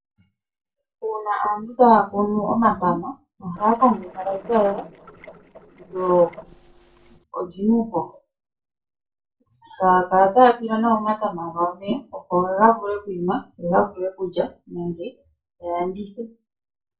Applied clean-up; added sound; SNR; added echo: neural separator model SepFormer DNS4.